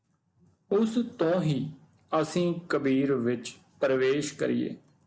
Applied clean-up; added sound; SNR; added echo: none; none; none; none.